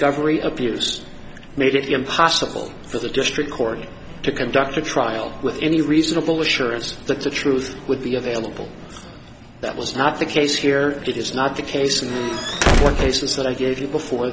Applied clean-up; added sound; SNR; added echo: none; Squeak / Slam / Wood; -2 dB; none.